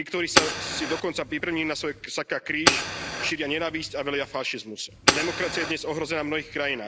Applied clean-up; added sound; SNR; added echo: none; Fire; 0 dB; none.